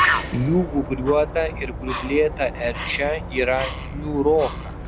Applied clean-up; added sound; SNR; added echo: none; Bird + Insect / Frog; 5 dB; none.